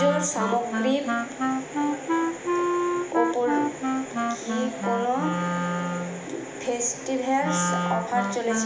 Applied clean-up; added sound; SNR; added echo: none; Wind instrument, woodwind instrument; -1 dB; reverberation time 1.0 s.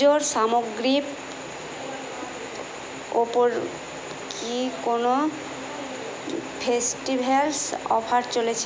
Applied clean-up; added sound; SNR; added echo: none; none; none; none.